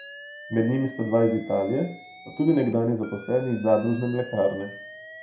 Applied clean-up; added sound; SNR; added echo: none; Alarm; 18 dB; reverberation time 0.4 s.